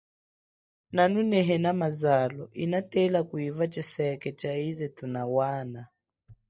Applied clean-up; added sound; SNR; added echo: neural mask model DeepFilterNet 3.